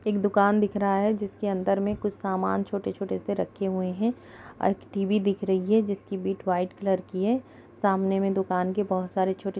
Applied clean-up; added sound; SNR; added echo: none; none; none; none.